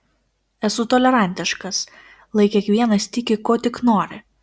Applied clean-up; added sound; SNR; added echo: none; none; none; none.